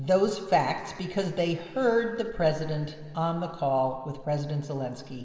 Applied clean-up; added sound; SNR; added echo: none; none; none; reverberation time 2.9 s.